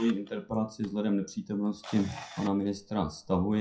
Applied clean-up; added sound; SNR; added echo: classical method WPE with log-MMSE.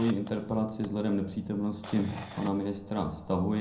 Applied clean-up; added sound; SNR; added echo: none; Camera; 19 dB; reverberation time 0.5 s.